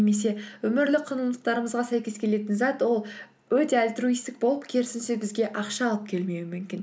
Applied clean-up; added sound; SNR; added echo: none; none; none; none.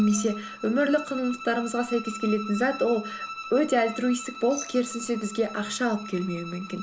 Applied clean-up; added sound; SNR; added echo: none; Bowed string instrument + Glass; 12 dB; none.